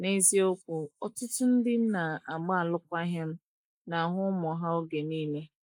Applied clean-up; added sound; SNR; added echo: neural mask model Resemble Enhance denoiser.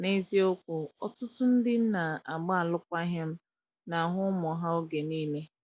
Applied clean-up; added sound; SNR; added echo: none; none; none; none.